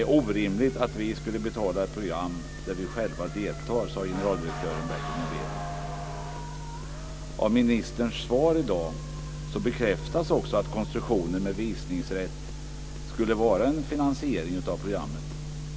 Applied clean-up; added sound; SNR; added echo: none; Motor vehicle (road) / Siren; 17 dB; none.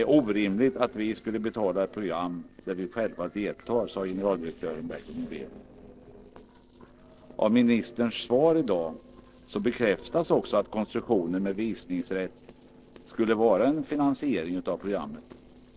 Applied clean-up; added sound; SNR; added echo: neural separator model SepFormer DNS4.